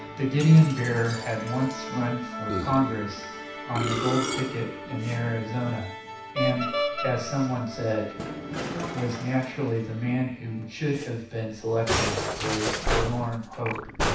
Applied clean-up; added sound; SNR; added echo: none; Musical instrument; 5 dB; reverberation time 0.7 s.